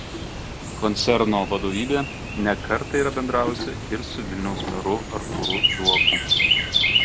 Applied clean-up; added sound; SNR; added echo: none; Chirp, tweet; -1 dB; none.